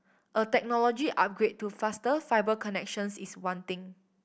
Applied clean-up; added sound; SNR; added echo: none; none; none; none.